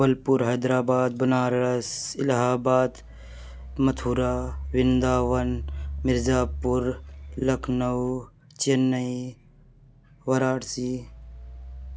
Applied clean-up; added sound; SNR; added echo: none; Engine; 12 dB; none.